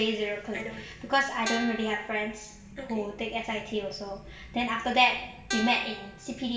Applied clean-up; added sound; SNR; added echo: none; Guitar; 7 dB; reverberation time 0.8 s.